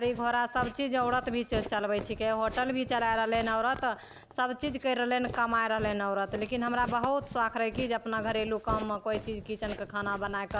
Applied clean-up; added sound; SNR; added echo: none; Walk, footsteps; 13 dB; none.